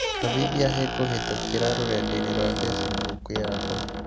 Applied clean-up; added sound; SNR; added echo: none; Squeak; -1 dB; none.